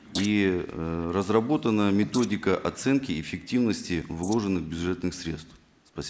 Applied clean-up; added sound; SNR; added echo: neural mask model Resemble Enhance denoiser.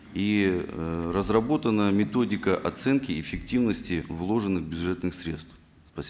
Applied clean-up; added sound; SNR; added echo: none; none; none; none.